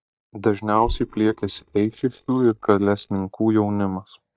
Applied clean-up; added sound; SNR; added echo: neural mask model DeepFilterNet 3.